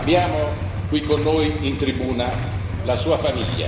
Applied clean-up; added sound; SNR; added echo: none; Idling / Engine starting / Motorcycle / Accelerating, revving, vroom; 3 dB; reverberation time 2.9 s.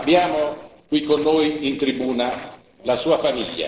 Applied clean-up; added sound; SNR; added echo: neural separator model SepFormer DNS4.